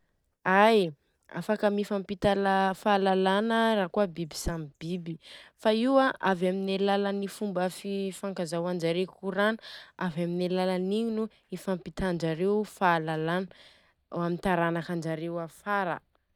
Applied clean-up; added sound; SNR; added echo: neural mask model DeepFilterNet 3.